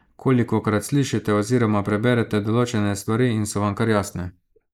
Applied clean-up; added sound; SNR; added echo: neural mask model Resemble Enhance denoiser.